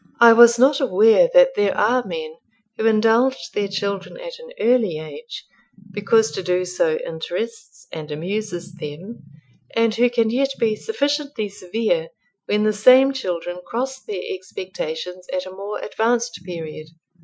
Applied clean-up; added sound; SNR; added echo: classical method Wiener filter.